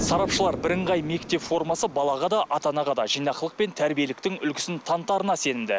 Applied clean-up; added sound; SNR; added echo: none; Explosion; 13 dB; none.